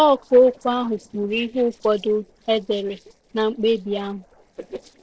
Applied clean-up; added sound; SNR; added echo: neural separator model SepFormer DNS4.